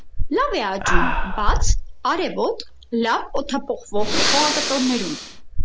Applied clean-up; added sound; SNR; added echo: none; Breathing; -3 dB; none.